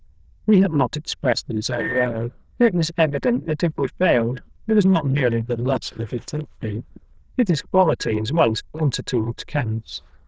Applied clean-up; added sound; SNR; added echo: neural diffusion model UNIVERSE++.